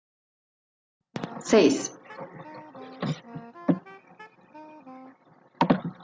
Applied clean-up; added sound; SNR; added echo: none; Wind instrument, woodwind instrument; 18 dB; none.